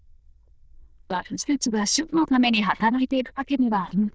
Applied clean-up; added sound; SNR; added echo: neural diffusion model UNIVERSE++.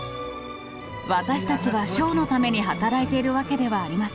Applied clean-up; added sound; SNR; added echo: none; Motor vehicle (road); 17 dB; none.